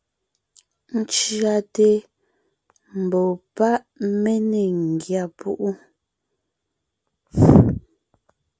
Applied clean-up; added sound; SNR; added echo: none; none; none; none.